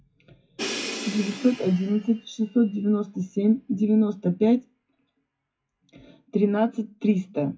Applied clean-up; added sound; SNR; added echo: classical method WPE with log-MMSE.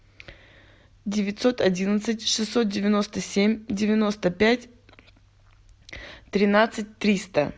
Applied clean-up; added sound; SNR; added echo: none; none; none; none.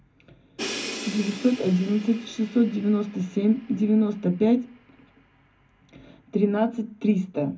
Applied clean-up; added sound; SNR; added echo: none; Crash cymbal; 16 dB; reverberation time 0.3 s.